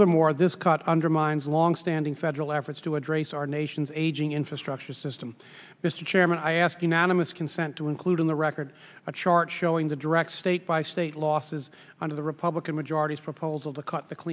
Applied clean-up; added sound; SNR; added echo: none; none; none; none.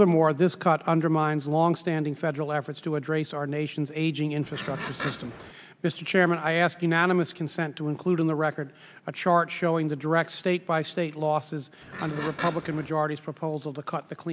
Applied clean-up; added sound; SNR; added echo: none; Livestock, farm animals, working animals; 10 dB; none.